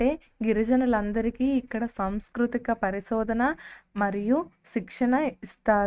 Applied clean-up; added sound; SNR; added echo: neural mask model RNNoise.